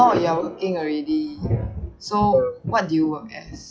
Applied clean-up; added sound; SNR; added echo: classical method log-MMSE.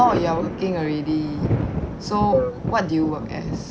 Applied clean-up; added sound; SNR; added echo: none; Thunder; 4 dB; none.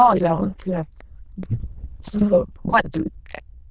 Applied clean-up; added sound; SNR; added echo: neural diffusion model UNIVERSE++.